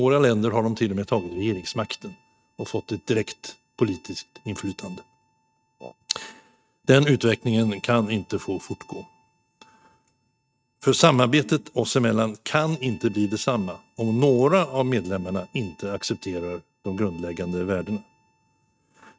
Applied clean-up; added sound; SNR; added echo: neural mask model RNNoise.